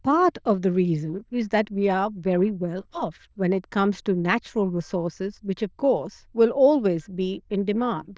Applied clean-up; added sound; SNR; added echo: neural diffusion model UNIVERSE++.